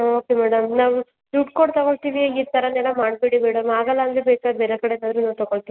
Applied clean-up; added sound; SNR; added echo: none; none; none; none.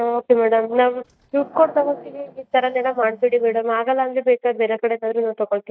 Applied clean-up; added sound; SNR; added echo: neural mask model DeepFilterNet 3.